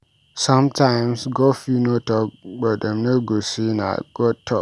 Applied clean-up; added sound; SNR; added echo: none; none; none; none.